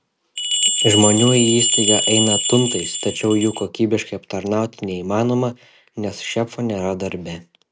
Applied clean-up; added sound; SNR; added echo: none; Bell; -1 dB; none.